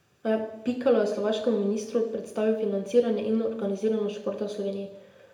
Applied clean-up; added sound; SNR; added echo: none; none; none; reverberation time 0.8 s.